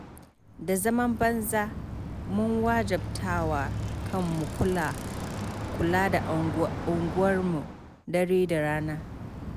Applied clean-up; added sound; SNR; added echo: none; Bicycle; 6 dB; none.